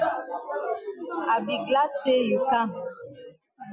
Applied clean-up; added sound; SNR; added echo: none; none; none; none.